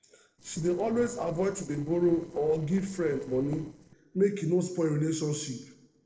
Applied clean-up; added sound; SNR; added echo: neural separator model SepFormer DNS4.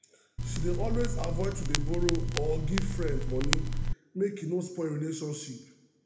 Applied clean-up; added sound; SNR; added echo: none; Crackle; -5 dB; reverberation time 0.9 s.